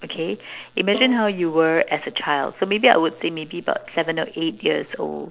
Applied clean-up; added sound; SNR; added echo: neural separator model SepFormer DNS4.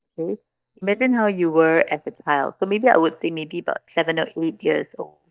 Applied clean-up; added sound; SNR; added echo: neural mask model DeepFilterNet 3.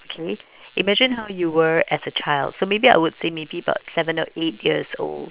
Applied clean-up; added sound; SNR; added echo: neural separator model SepFormer WHAM!.